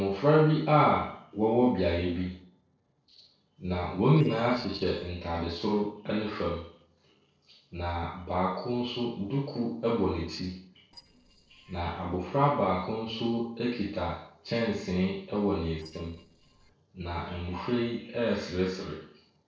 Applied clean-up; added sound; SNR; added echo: neural separator model SepFormer DNS4.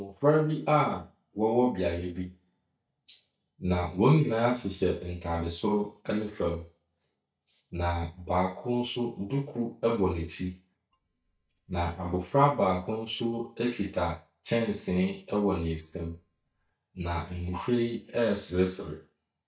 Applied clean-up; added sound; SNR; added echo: neural mask model DeepFilterNet 3.